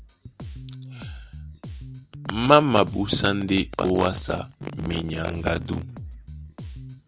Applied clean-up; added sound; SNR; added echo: none; Bass guitar; 13 dB; none.